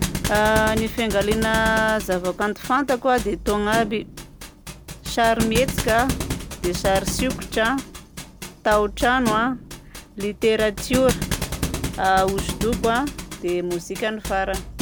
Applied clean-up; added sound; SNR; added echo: none; Thump, thud; 6 dB; none.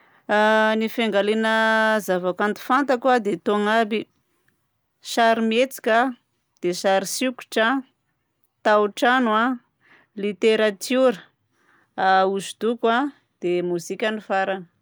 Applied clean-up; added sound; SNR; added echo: none; none; none; none.